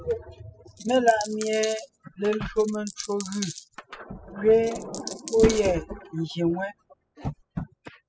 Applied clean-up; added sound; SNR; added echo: classical method spectral subtraction.